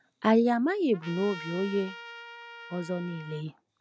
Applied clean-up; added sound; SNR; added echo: none; Trumpet; 15 dB; none.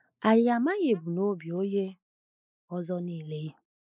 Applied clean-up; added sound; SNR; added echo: neural mask model Resemble Enhance denoiser.